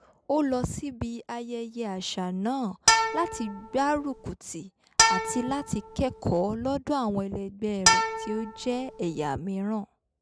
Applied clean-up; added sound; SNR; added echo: none; Bowed string instrument; -3 dB; none.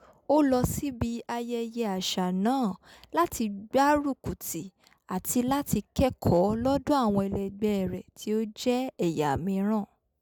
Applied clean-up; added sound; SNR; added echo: none; none; none; none.